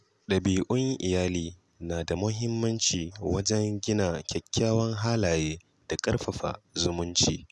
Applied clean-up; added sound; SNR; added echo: none; none; none; none.